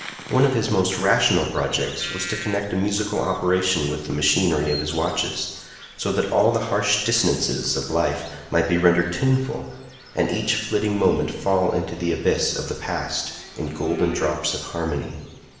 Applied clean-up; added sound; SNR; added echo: none; Bird vocalization, bird call, bird song; 18 dB; reverberation time 0.9 s.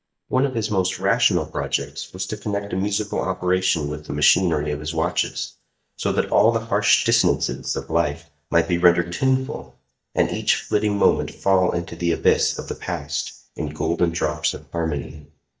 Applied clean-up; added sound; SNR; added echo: neural mask model DeepFilterNet 3.